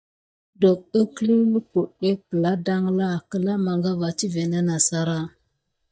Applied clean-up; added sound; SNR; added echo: neural mask model DeepFilterNet 3.